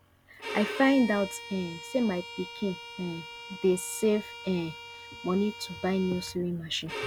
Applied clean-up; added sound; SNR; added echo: none; Bowed string instrument; 12 dB; none.